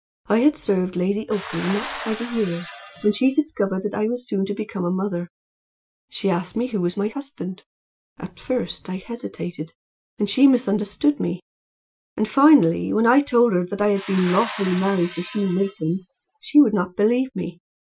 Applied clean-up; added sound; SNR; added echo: classical method Wiener filter.